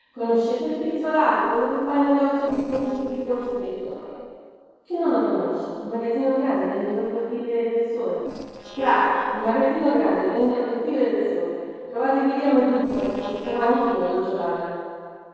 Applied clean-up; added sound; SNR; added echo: neural separator model SepFormer DNS4.